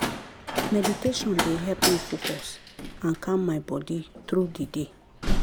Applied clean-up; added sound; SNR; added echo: none; Slam; 2 dB; none.